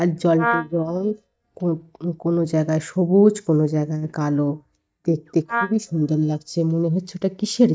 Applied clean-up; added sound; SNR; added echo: neural mask model DeepFilterNet 3.